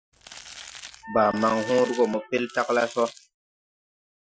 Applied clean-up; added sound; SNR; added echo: classical method Wiener filter.